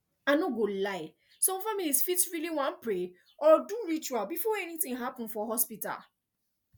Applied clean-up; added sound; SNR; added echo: none; none; none; none.